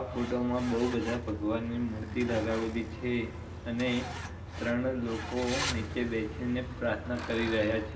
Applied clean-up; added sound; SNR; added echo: none; Truck; 7 dB; reverberation time 1.7 s.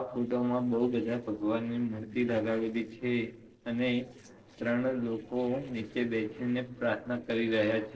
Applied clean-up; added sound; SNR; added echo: neural separator model SepFormer DNS4.